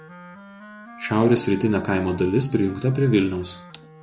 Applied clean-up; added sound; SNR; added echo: none; Wind instrument, woodwind instrument; 18 dB; none.